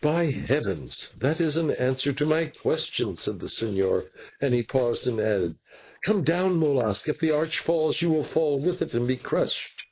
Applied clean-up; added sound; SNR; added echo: neural mask model Resemble Enhance denoiser.